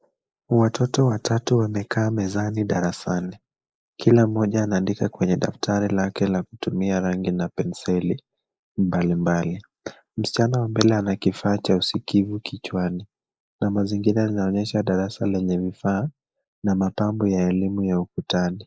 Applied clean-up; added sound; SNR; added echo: neural mask model Resemble Enhance denoiser.